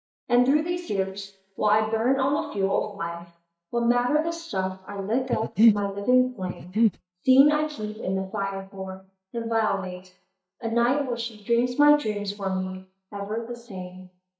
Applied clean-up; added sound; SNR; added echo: neural mask model DeepFilterNet 3.